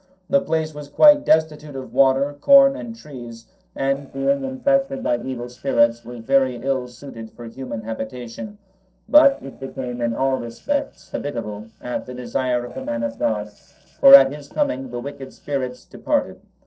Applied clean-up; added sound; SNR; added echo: neural separator model SepFormer DNS4.